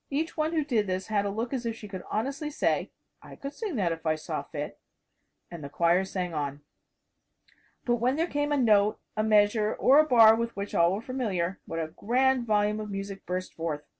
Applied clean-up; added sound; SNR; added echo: none; none; none; none.